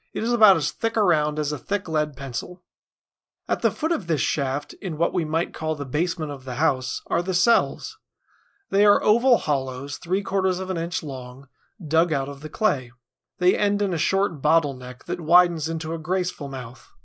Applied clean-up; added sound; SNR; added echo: neural mask model Resemble Enhance denoiser.